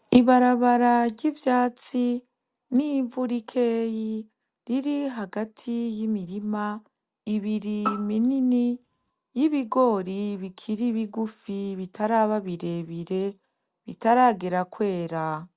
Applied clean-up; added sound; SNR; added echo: none; Bowed string instrument; 11 dB; none.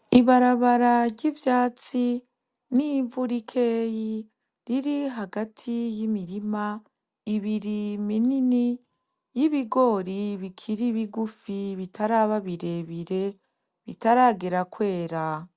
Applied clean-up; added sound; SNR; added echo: none; none; none; none.